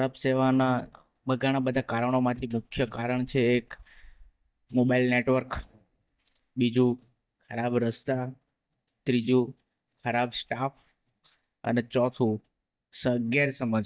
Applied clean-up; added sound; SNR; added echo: neural mask model DeepFilterNet 3.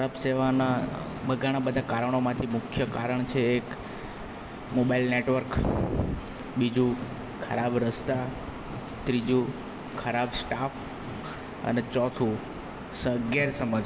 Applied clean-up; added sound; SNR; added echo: none; Car; 16 dB; none.